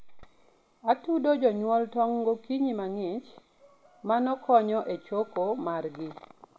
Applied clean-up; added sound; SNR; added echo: none; none; none; none.